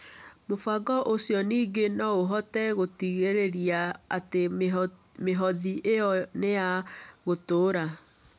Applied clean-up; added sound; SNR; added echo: none; none; none; none.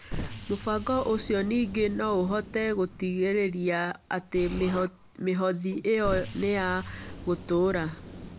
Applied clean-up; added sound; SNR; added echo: none; Explosion; 12 dB; none.